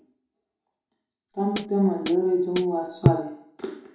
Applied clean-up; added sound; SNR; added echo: none; Hi-hat; 1 dB; reverberation time 0.6 s.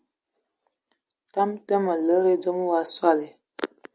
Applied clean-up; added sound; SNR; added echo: none; none; none; none.